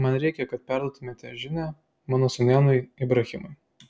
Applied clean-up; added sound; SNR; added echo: none; none; none; none.